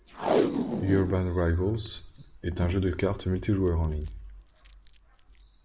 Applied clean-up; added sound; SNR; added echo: none; Packing tape, duct tape; 5 dB; none.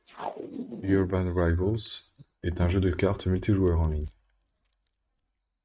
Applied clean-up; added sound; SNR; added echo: neural mask model RNNoise.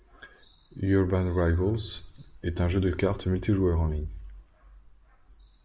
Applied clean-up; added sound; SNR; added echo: none; none; none; none.